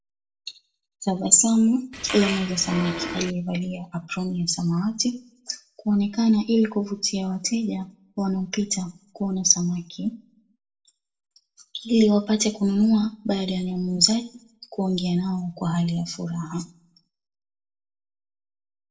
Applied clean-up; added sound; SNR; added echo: none; Fart; 7 dB; reverberation time 0.3 s.